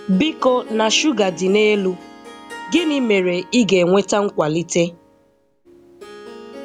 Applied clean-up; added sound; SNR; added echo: none; Harp; 18 dB; none.